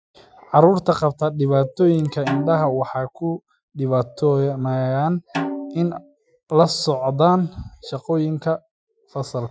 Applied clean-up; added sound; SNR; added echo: classical method Wiener filter.